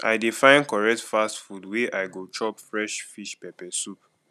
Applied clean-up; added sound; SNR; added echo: none; none; none; none.